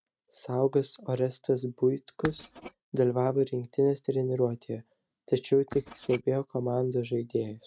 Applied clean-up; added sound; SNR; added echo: neural mask model RNNoise.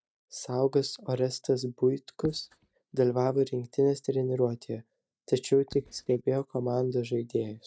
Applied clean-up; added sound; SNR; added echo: neural mask model DeepFilterNet 3.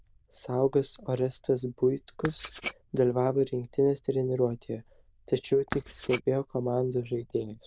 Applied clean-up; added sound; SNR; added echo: neural diffusion model UNIVERSE++.